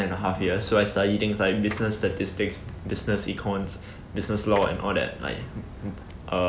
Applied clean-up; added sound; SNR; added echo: none; Printer; 18 dB; none.